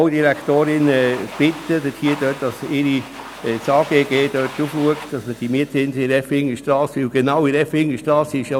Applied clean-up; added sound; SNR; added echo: none; Domestic sounds, home sounds; 18 dB; none.